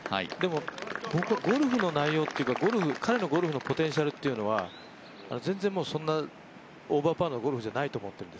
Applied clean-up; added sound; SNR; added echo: none; none; none; none.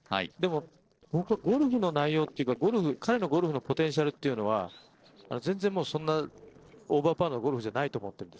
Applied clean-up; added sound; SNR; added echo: neural separator model SepFormer DNS4.